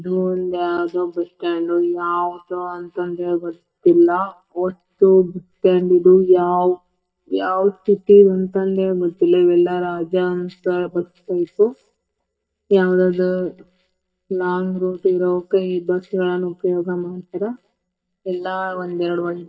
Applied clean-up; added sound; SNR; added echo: neural mask model DeepFilterNet 3.